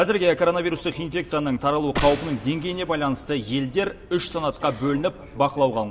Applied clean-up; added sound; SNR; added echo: none; Gunshot, gunfire; 11 dB; none.